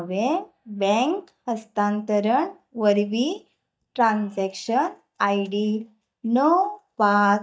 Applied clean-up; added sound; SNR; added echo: neural mask model DeepFilterNet 3.